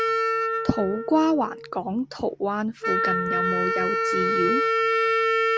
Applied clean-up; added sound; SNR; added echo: none; Wind instrument, woodwind instrument; -3 dB; none.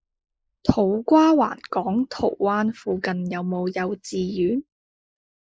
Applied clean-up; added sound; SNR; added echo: neural mask model Resemble Enhance denoiser.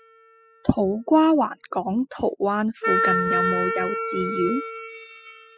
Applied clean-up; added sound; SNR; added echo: classical method spectral subtraction.